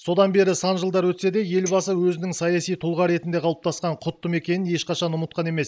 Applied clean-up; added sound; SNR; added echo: neural mask model DeepFilterNet 3.